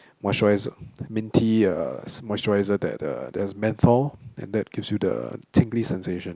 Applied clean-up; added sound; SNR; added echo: none; none; none; none.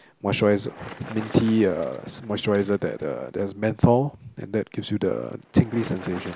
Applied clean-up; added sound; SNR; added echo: none; Bicycle; 20 dB; none.